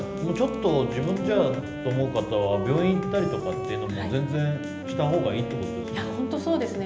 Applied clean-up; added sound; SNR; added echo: none; Wind instrument, woodwind instrument; 7 dB; reverberation time 0.8 s.